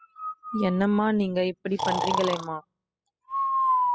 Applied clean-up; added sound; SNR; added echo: classical method spectral subtraction.